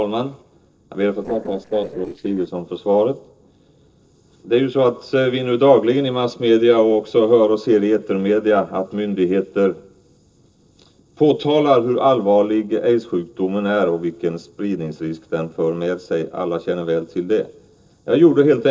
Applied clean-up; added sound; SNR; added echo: neural separator model SepFormer DNS4.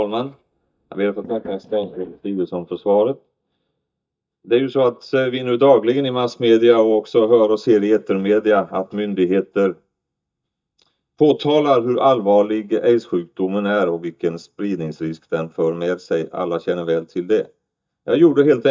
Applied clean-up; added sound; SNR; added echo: neural mask model DeepFilterNet 3.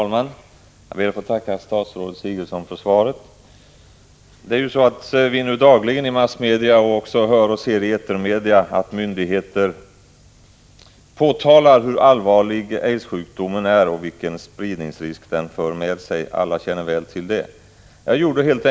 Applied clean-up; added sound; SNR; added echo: none; none; none; none.